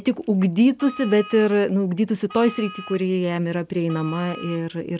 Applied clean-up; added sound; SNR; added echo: none; Wind instrument, woodwind instrument; 18 dB; none.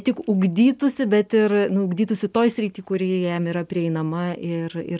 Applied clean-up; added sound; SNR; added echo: none; none; none; none.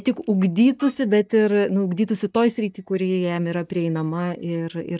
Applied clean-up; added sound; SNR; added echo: neural mask model DeepFilterNet 3.